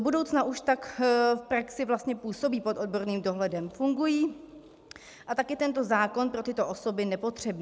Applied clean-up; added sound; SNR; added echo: none; none; none; none.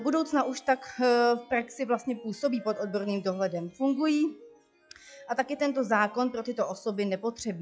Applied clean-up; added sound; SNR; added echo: classical method log-MMSE.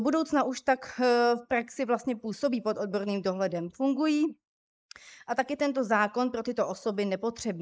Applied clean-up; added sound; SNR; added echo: neural mask model Resemble Enhance denoiser.